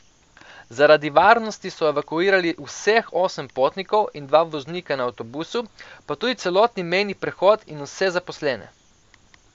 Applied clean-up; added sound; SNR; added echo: none; none; none; none.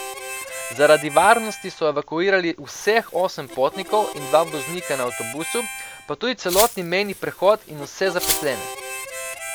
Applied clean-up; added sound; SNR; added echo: none; Glass + Harmonica; 9 dB; none.